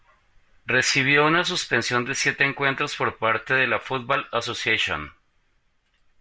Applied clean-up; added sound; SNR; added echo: none; none; none; none.